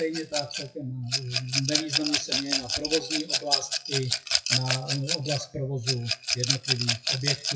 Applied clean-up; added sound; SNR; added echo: classical method WPE with log-MMSE.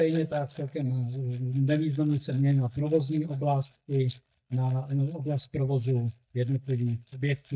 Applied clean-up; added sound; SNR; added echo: neural mask model DeepFilterNet 3.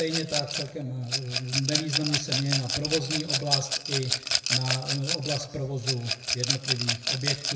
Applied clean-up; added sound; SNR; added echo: none; Rattle / Glass; -1 dB; reverberation time 0.9 s.